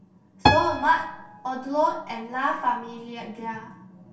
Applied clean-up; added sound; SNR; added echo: none; Piano; 2 dB; reverberation time 0.2 s.